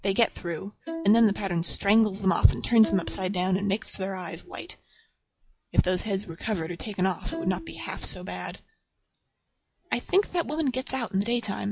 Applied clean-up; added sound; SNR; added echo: classical method log-MMSE.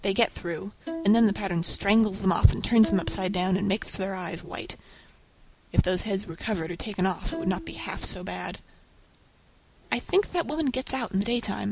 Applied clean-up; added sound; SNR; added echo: none; Bowed string instrument; 12 dB; none.